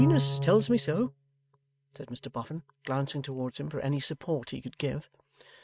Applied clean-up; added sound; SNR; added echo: neural mask model RNNoise.